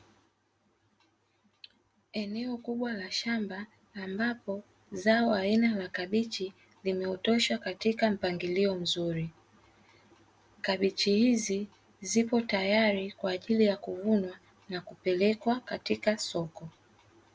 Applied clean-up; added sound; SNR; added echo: none; none; none; none.